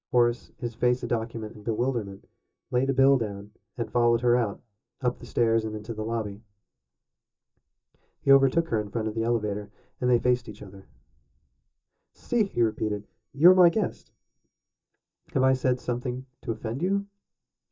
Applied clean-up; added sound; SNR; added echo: neural mask model DeepFilterNet 3.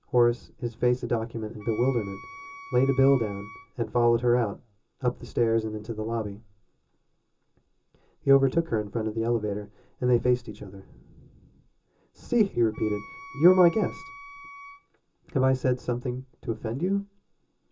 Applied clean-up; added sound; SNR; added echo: none; Wind instrument, woodwind instrument; 17 dB; reverberation time 0.2 s.